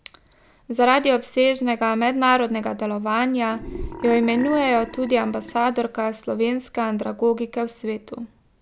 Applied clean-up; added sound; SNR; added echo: none; Burping, eructation; 12 dB; none.